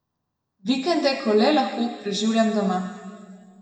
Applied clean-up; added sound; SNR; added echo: none; none; none; reverberation time 2.0 s.